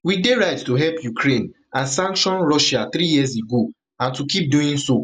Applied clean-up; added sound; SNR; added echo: none; none; none; none.